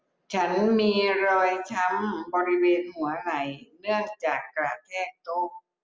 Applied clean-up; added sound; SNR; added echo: none; none; none; none.